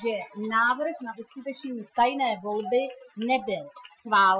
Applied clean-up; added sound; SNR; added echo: classical method Wiener filter.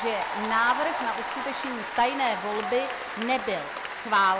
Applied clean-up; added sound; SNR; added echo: none; Applause / Cheering; 5 dB; none.